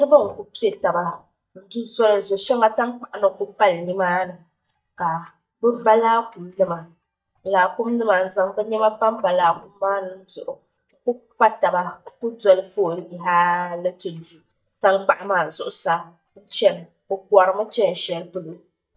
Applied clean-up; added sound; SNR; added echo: neural mask model DeepFilterNet 3.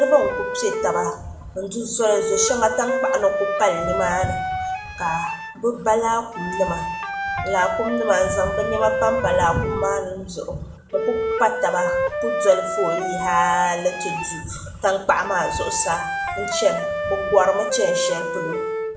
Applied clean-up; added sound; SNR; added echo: none; Wind instrument, woodwind instrument; 3 dB; reverberation time 0.6 s.